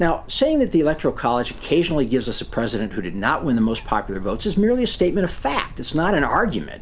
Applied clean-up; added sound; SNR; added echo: none; Bird; 11 dB; none.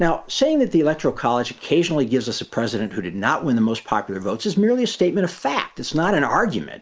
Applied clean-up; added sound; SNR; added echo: neural mask model Resemble Enhance denoiser.